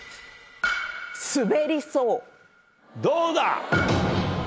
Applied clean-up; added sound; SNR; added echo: none; none; none; none.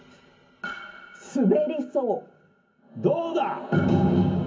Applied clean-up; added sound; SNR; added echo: none; none; none; reverberation time 0.3 s.